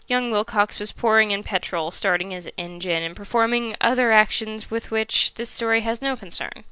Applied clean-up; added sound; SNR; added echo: none; none; none; none.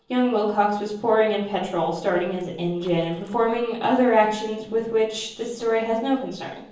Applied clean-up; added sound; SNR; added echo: neural separator model SepFormer DNS4.